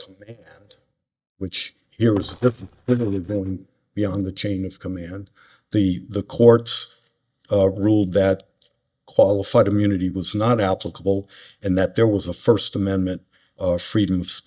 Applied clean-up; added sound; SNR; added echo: neural mask model DeepFilterNet 3.